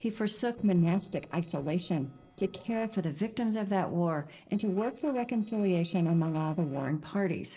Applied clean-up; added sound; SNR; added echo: neural separator model SepFormer DNS4.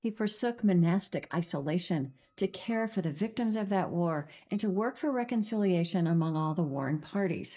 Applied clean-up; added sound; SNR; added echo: neural mask model DeepFilterNet 3.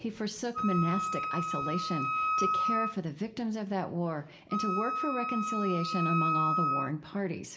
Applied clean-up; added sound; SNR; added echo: none; Wind instrument, woodwind instrument; -1 dB; reverberation time 0.6 s.